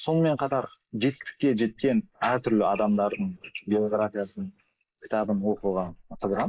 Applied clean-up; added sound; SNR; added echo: neural mask model Resemble Enhance denoiser.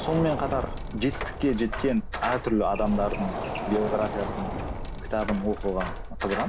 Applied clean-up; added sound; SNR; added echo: none; Door; 4 dB; none.